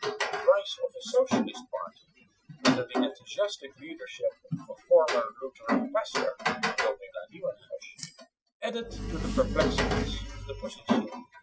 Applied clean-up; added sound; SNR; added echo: classical method Wiener filter.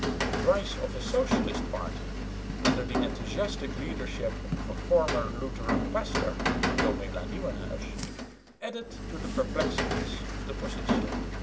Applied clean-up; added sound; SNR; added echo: none; Rain; -3 dB; none.